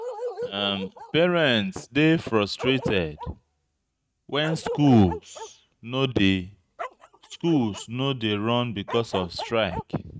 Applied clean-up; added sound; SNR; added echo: neural mask model RNNoise.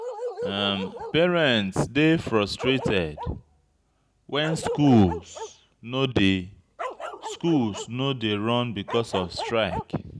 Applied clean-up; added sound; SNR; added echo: none; Bark; 12 dB; none.